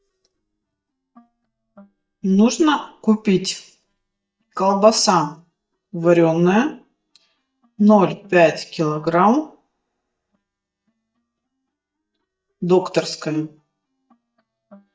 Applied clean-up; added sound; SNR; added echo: neural mask model DeepFilterNet 3.